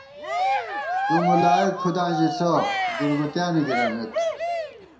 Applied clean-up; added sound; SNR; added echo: none; Cheering; 1 dB; reverberation time 0.6 s.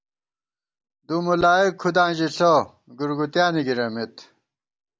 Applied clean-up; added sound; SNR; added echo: none; none; none; none.